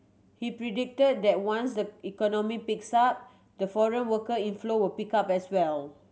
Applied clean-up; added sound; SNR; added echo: none; none; none; none.